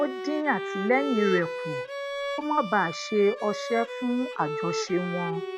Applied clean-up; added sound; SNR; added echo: none; Bowed string instrument; 5 dB; none.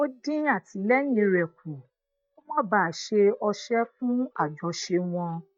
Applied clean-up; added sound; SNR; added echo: neural mask model DeepFilterNet 3.